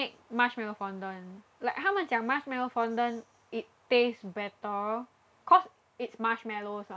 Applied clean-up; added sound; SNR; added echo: none; none; none; none.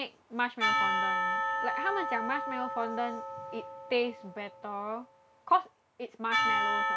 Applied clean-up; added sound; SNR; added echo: none; Percussion; -2 dB; none.